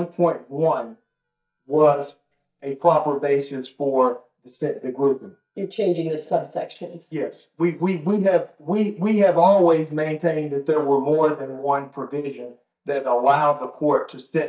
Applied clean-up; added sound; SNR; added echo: neural mask model DeepFilterNet 3.